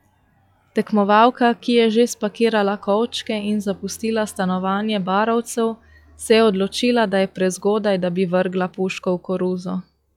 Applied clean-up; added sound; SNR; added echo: classical method log-MMSE.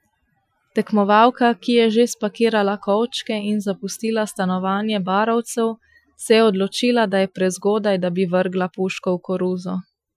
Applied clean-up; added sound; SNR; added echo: classical method Wiener filter.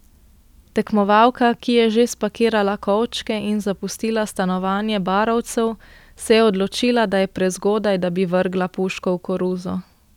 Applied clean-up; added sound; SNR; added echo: none; none; none; none.